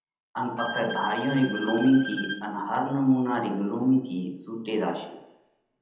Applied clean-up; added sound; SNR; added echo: none; Bowed string instrument; 9 dB; reverberation time 0.9 s.